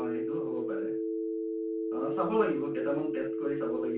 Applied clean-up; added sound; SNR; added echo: none; Telephone; -2 dB; reverberation time 0.2 s.